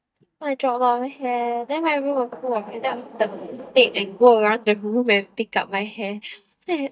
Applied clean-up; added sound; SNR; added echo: neural mask model DeepFilterNet 3.